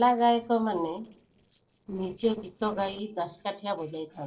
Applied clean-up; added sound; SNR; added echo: neural separator model SepFormer DNS4.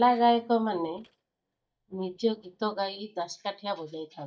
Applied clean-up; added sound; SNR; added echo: neural mask model DeepFilterNet 3.